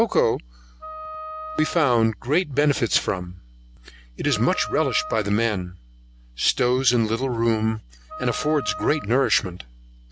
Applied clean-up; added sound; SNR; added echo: none; Wind instrument, woodwind instrument; 13 dB; none.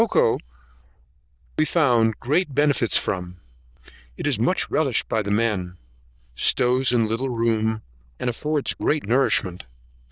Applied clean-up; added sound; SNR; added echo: neural diffusion model UNIVERSE++.